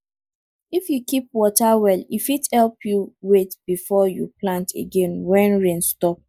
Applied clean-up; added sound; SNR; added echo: neural mask model Resemble Enhance denoiser.